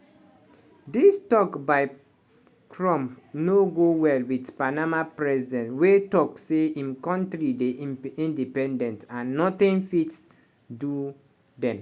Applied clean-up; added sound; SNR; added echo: none; none; none; none.